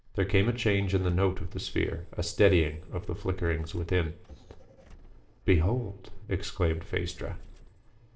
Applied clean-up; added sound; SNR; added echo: neural separator model SepFormer DNS4.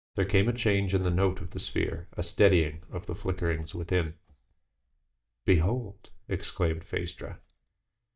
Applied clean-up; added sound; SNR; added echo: neural mask model DeepFilterNet 3.